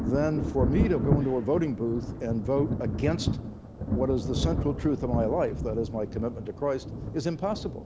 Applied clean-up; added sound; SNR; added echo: none; Thunder; 2 dB; none.